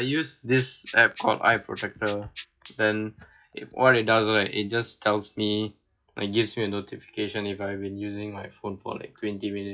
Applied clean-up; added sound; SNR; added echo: classical method log-MMSE.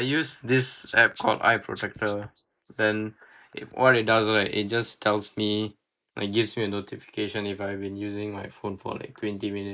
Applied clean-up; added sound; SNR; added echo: neural mask model Resemble Enhance denoiser.